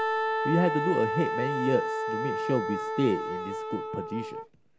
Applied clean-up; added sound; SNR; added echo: none; Wind instrument, woodwind instrument; 1 dB; none.